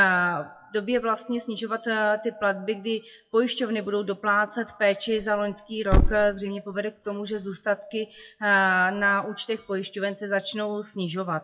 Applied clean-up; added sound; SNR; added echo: classical method WPE with log-MMSE.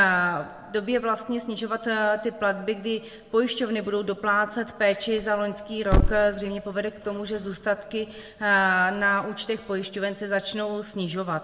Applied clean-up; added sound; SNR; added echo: none; Thump, thud; 8 dB; reverberation time 0.9 s.